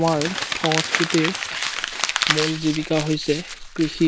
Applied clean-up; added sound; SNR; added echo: none; Crumpling, crinkling; 3 dB; none.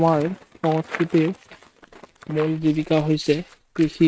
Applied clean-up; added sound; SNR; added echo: neural mask model RNNoise.